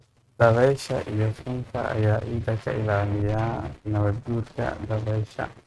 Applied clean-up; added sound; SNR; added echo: neural mask model RNNoise.